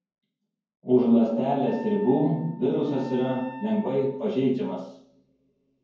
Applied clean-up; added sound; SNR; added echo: none; Wind instrument, woodwind instrument; 18 dB; reverberation time 0.9 s.